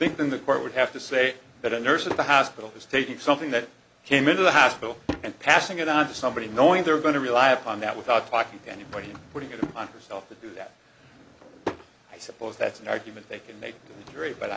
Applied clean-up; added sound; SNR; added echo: none; Drawer open or close / Wood; 16 dB; none.